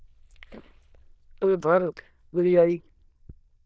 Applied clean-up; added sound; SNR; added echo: neural diffusion model UNIVERSE++.